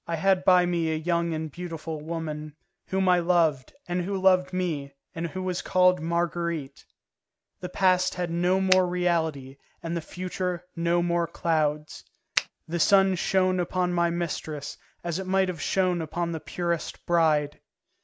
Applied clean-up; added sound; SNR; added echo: none; Finger snapping; 4 dB; none.